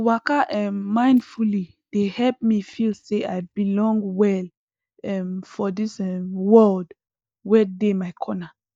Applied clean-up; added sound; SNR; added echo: neural mask model DeepFilterNet 3.